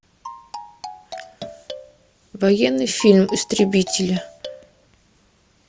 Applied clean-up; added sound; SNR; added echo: none; Marimba, xylophone; 15 dB; none.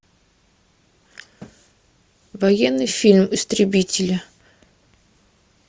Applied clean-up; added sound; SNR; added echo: none; none; none; none.